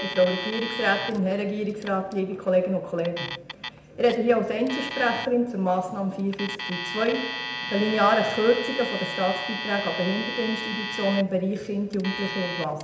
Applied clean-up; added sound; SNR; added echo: none; Alarm; 9 dB; reverberation time 0.8 s.